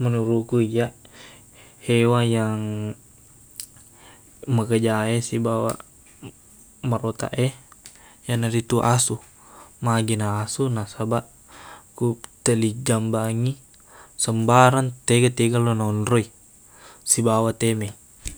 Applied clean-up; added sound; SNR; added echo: none; none; none; none.